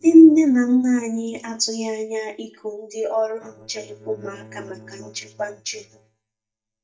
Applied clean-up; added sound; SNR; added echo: neural mask model DeepFilterNet 3.